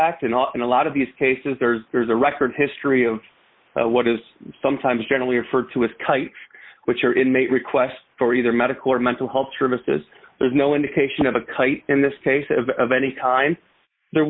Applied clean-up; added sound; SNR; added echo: neural mask model Resemble Enhance denoiser.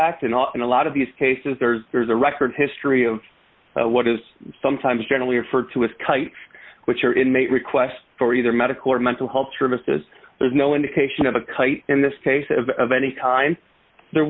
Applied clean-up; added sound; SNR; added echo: none; none; none; none.